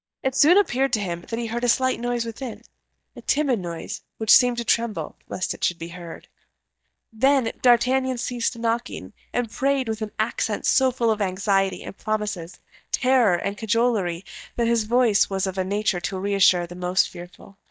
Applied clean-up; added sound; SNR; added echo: neural mask model DeepFilterNet 3.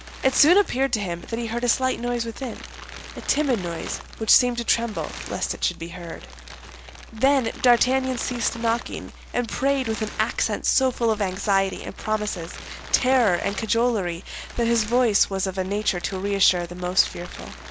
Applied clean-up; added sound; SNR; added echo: none; Crumpling, crinkling; 16 dB; none.